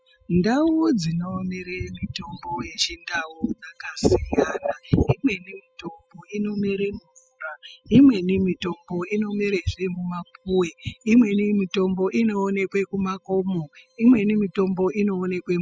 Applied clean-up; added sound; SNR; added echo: classical method spectral subtraction.